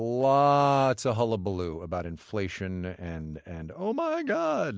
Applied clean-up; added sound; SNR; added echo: none; none; none; none.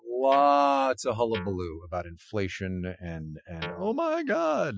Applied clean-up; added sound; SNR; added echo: classical method Wiener filter.